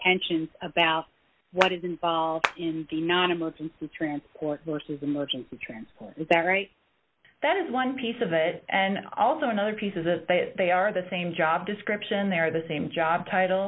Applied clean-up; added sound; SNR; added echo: none; Clapping; 2 dB; none.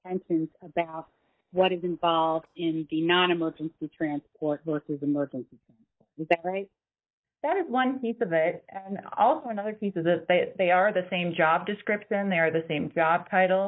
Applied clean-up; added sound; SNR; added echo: neural mask model DeepFilterNet 3.